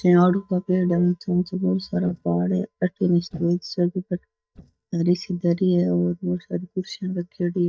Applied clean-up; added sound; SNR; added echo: neural mask model DeepFilterNet 3.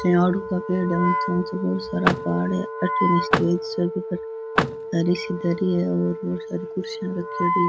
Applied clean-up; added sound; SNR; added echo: none; Wind instrument, woodwind instrument + Vehicle; 3 dB; none.